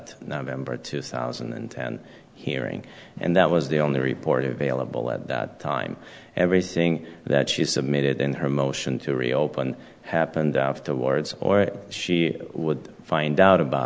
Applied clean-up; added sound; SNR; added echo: none; none; none; none.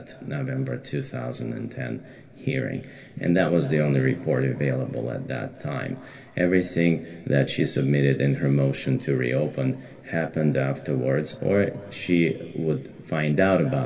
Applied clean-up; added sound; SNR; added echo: none; none; none; reverberation time 2.3 s.